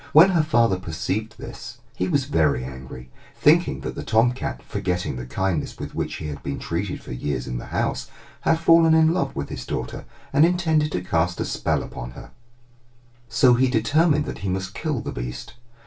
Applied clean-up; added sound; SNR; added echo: none; none; none; reverberation time 0.2 s.